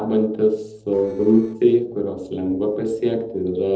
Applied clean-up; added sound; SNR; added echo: neural separator model SepFormer DNS4.